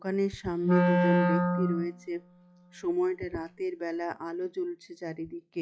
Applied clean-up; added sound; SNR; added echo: classical method log-MMSE.